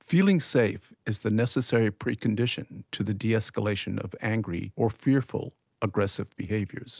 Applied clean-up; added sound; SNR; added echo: none; none; none; none.